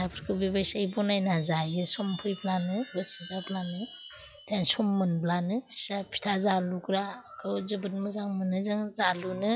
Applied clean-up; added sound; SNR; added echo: classical method log-MMSE.